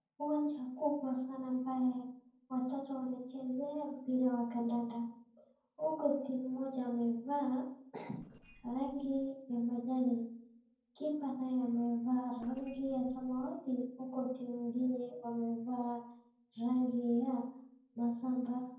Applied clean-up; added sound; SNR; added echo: neural separator model SepFormer DNS4.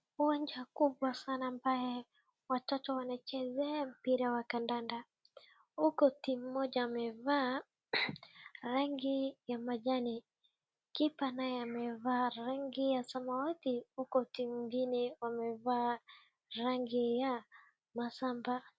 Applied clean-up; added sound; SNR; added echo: none; none; none; none.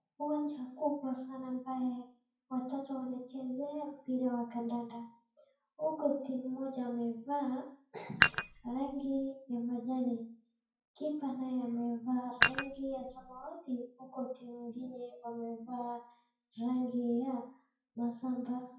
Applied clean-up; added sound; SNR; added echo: classical method WPE with log-MMSE.